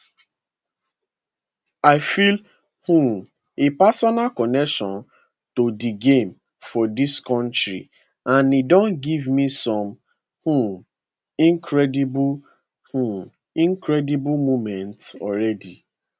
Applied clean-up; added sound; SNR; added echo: none; none; none; none.